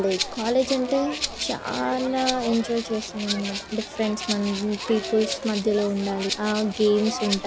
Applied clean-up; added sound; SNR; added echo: none; Rattle (instrument) + Crowd; 8 dB; none.